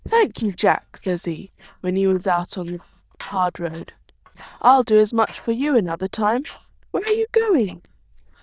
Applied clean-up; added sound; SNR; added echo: neural diffusion model UNIVERSE++.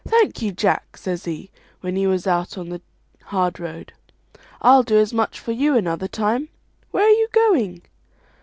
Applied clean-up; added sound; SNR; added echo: none; none; none; none.